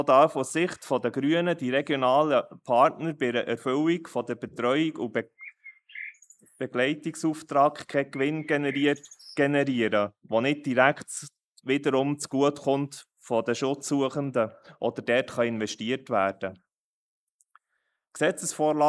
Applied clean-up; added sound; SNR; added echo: neural mask model Resemble Enhance denoiser.